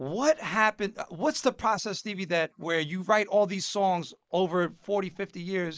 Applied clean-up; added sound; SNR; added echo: neural mask model Resemble Enhance denoiser.